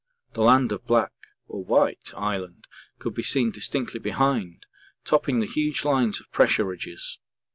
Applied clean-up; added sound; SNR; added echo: none; none; none; none.